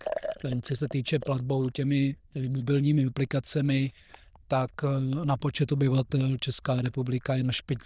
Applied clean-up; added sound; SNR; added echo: neural diffusion model UNIVERSE++.